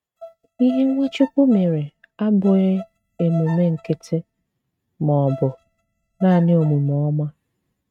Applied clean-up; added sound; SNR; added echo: neural mask model RNNoise.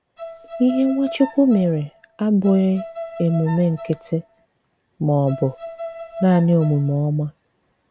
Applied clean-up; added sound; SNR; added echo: none; Bowed string instrument; 15 dB; none.